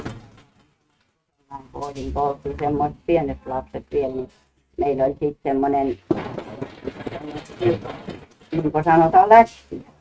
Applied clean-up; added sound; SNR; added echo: neural mask model RNNoise.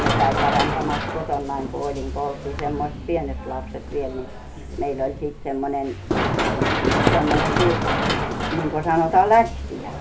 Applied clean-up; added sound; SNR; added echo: none; Run; 0 dB; none.